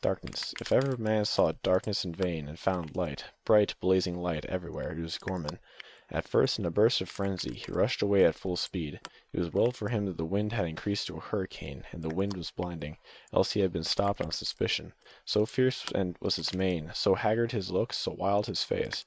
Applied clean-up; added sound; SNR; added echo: neural mask model RNNoise.